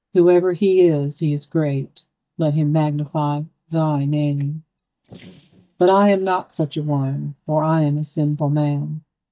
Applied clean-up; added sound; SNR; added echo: neural mask model DeepFilterNet 3.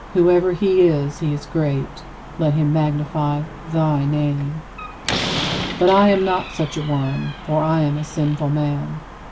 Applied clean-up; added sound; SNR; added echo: none; Slam; 11 dB; none.